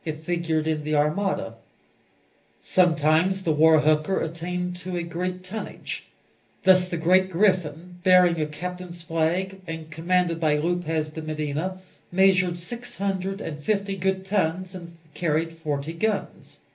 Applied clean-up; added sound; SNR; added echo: none; none; none; reverberation time 0.3 s.